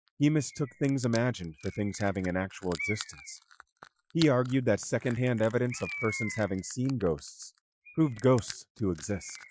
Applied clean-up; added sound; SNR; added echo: classical method Wiener filter.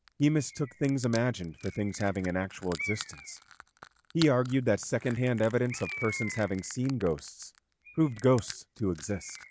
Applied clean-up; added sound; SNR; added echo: none; Crushing + Bird; 15 dB; none.